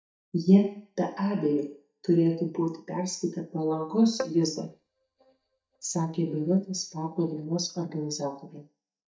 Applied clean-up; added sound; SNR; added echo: neural mask model DeepFilterNet 3.